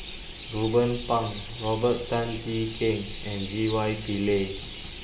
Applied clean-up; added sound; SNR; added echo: none; Chirp, tweet; 14 dB; reverberation time 0.8 s.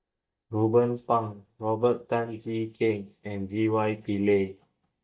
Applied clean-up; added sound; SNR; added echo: neural mask model DeepFilterNet 3.